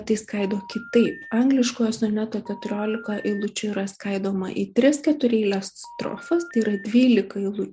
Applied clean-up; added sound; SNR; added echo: none; Telephone; 19 dB; none.